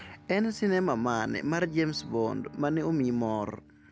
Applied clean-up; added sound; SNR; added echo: none; Bowed string instrument; 19 dB; none.